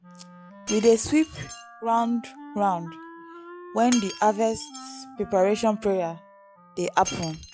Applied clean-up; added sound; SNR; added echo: classical method log-MMSE.